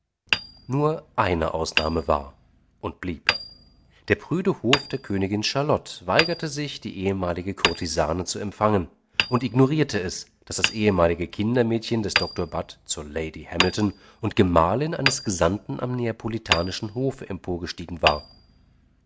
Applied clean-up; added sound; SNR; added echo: none; Hammer; 7 dB; none.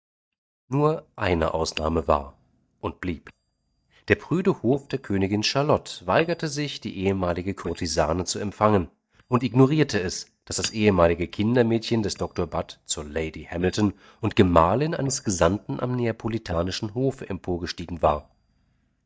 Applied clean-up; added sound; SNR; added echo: neural mask model DeepFilterNet 3.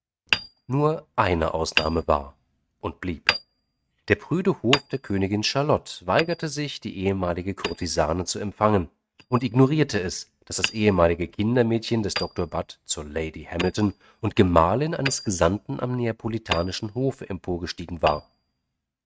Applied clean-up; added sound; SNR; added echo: neural mask model RNNoise.